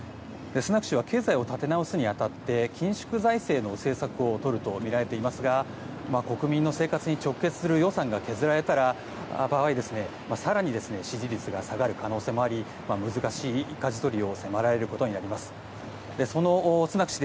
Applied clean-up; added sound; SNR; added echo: none; none; none; none.